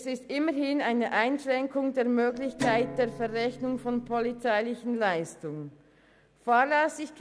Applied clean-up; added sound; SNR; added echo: none; Guitar; 10 dB; none.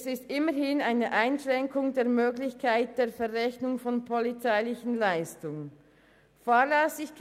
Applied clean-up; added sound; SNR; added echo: none; none; none; none.